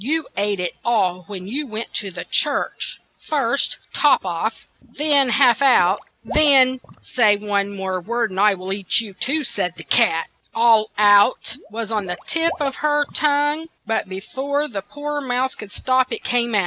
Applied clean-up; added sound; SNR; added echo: none; Water / Liquid; 20 dB; none.